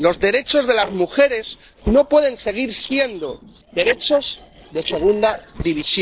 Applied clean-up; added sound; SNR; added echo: neural separator model SepFormer DNS4.